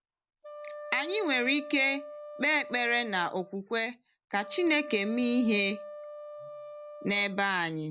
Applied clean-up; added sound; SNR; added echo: none; Wind instrument, woodwind instrument; 13 dB; none.